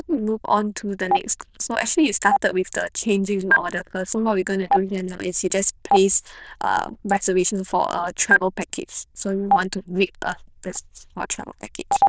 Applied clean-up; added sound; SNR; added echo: neural diffusion model UNIVERSE++.